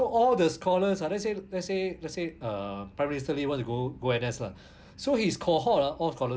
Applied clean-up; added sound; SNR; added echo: none; none; none; none.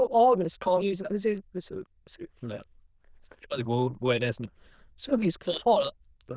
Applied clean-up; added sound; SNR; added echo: neural diffusion model UNIVERSE++.